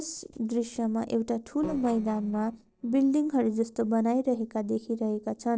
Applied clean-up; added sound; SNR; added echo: neural separator model SepFormer DNS4.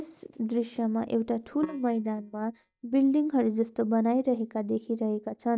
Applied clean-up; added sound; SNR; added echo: neural mask model DeepFilterNet 3.